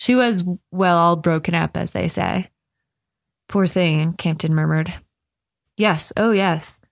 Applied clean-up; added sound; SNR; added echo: none; none; none; none.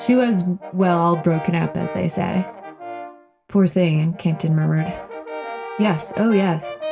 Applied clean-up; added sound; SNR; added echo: none; Brass instrument; 13 dB; reverberation time 0.2 s.